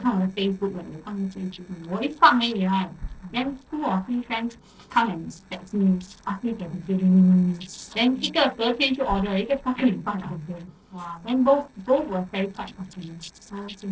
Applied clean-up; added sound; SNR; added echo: neural separator model SepFormer DNS4.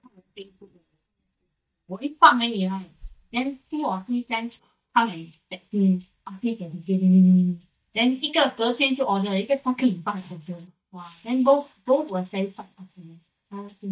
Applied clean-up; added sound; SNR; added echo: neural mask model DeepFilterNet 3.